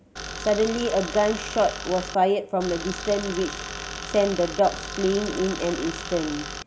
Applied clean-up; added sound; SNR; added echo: none; Tools; 9 dB; none.